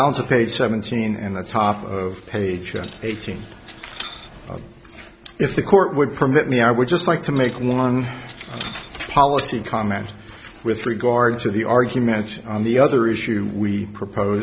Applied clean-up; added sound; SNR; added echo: none; Coin (dropping); 18 dB; none.